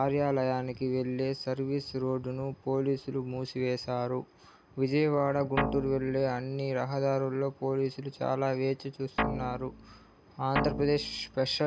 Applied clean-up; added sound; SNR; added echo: none; Guitar; 4 dB; none.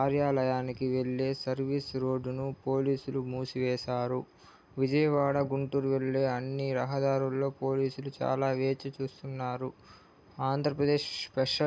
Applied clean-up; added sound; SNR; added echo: none; none; none; none.